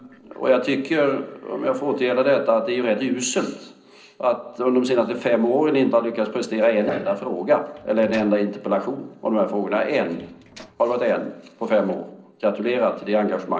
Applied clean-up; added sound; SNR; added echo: neural separator model SepFormer DNS4.